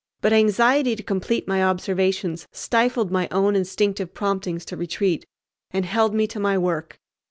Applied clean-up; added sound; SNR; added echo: none; none; none; none.